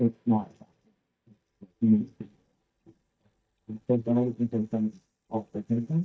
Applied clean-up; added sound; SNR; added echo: neural mask model DeepFilterNet 3.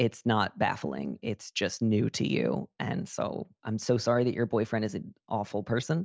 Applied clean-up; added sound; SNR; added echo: none; none; none; none.